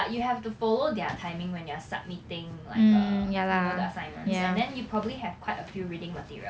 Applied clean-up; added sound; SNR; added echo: none; none; none; none.